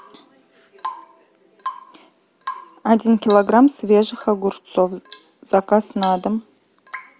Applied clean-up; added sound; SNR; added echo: none; Drip / Water tap, faucet / Rain; 17 dB; none.